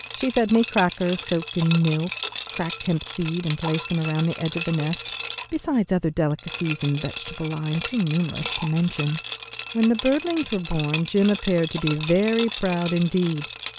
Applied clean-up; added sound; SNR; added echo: none; Liquid; 5 dB; none.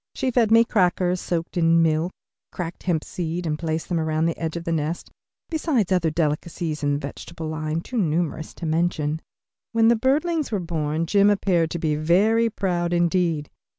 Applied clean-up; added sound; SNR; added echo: none; none; none; none.